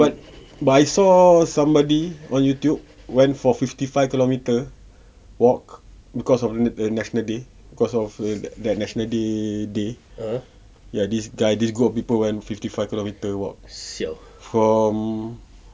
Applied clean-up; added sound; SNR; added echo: none; none; none; none.